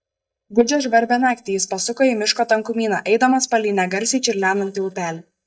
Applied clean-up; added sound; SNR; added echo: neural mask model DeepFilterNet 3.